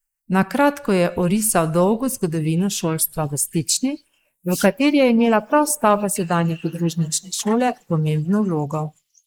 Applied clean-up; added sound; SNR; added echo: neural mask model Resemble Enhance denoiser.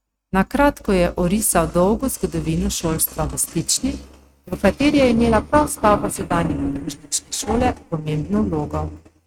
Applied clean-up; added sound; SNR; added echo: neural mask model RNNoise.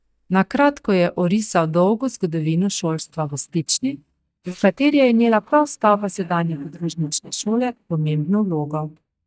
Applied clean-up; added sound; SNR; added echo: neural mask model DeepFilterNet 3.